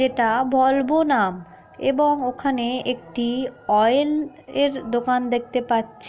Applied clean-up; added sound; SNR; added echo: none; none; none; none.